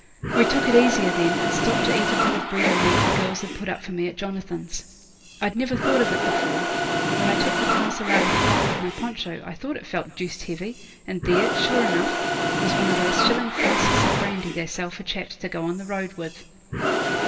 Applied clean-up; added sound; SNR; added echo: none; Mechanisms; -2 dB; reverberation time 2.9 s.